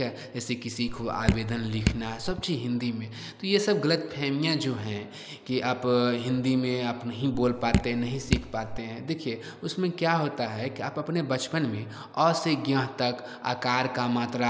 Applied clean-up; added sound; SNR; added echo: none; Drip; 2 dB; none.